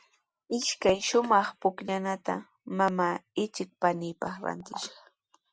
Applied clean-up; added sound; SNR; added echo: none; none; none; none.